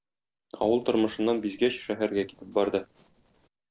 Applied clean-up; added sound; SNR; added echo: neural separator model SepFormer DNS4.